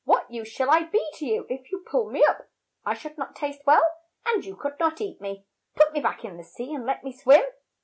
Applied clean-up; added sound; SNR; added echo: none; none; none; none.